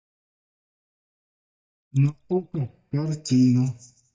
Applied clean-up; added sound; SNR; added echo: neural mask model DeepFilterNet 3.